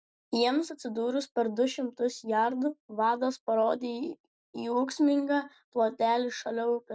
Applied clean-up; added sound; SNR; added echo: none; none; none; none.